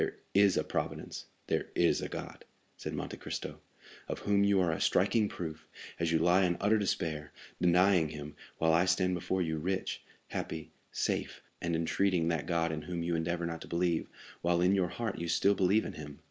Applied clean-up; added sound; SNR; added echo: none; none; none; none.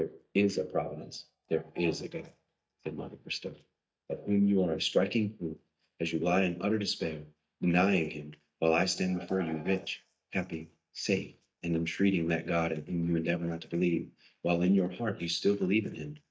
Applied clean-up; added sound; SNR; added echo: neural mask model DeepFilterNet 3.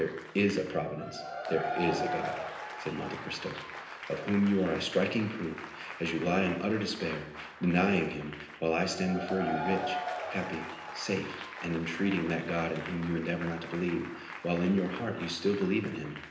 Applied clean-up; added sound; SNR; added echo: none; Applause / Crowd / Cheering; 9 dB; reverberation time 0.9 s.